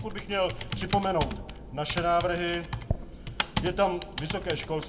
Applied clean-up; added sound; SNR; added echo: none; Computer keyboard; 4 dB; reverberation time 0.9 s.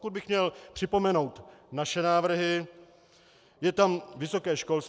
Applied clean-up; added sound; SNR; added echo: none; none; none; none.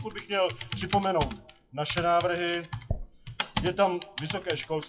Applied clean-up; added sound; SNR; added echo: classical method WPE with log-MMSE.